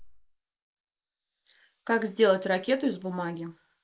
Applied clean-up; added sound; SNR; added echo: neural mask model Resemble Enhance denoiser.